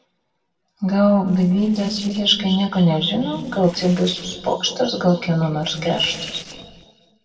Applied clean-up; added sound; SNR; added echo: neural separator model SepFormer DNS4.